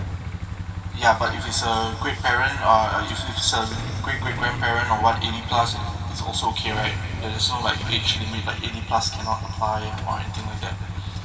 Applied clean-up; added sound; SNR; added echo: none; Idling / Engine starting / Motorcycle / Accelerating, revving, vroom; 5 dB; reverberation time 2.4 s.